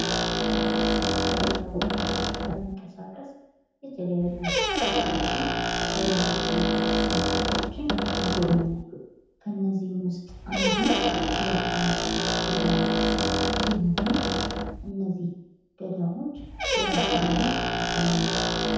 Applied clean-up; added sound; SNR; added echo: none; Squeak; -4 dB; reverberation time 0.9 s.